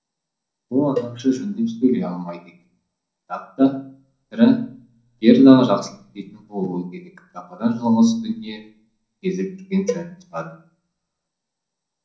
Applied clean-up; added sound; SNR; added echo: none; Cowbell; 11 dB; reverberation time 0.6 s.